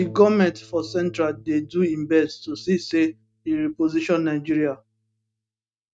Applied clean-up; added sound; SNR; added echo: neural mask model RNNoise.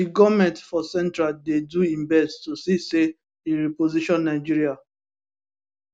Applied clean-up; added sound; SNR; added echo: none; none; none; none.